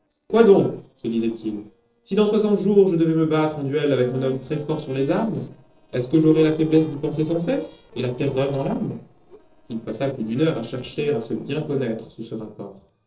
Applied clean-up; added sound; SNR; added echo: neural separator model SepFormer DNS4.